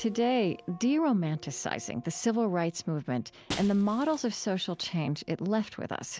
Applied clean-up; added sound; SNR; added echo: none; Shatter; 19 dB; none.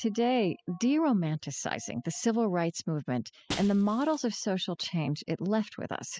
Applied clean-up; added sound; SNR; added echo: classical method spectral subtraction.